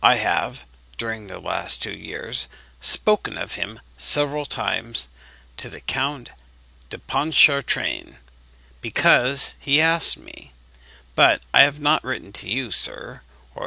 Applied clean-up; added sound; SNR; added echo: none; none; none; none.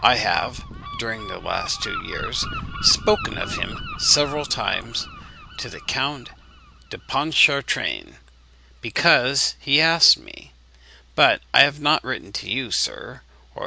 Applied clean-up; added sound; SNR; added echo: none; Gull, seagull; 13 dB; none.